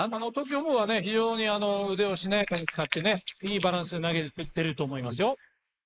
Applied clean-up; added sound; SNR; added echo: neural mask model Resemble Enhance denoiser.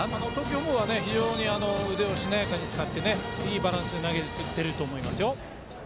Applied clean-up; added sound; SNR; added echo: none; none; none; none.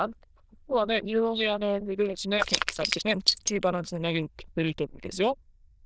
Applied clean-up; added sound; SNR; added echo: neural diffusion model UNIVERSE++.